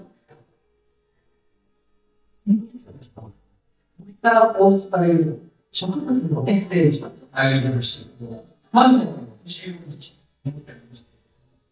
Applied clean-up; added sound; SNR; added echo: neural mask model DeepFilterNet 3.